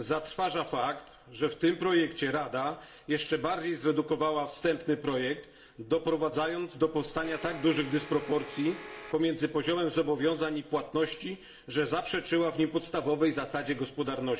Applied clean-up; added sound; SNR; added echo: none; Domestic sounds, home sounds; 14 dB; reverberation time 0.6 s.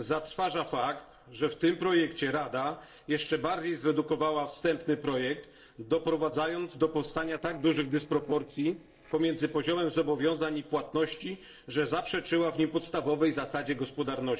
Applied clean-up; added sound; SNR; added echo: neural separator model SepFormer DNS4.